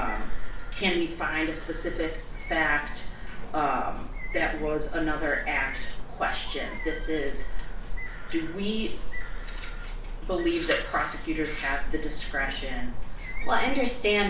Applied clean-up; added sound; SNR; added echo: none; Bird; 17 dB; reverberation time 0.4 s.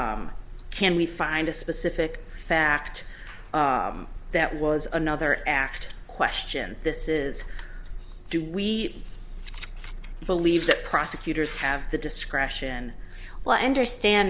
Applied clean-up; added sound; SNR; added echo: none; none; none; none.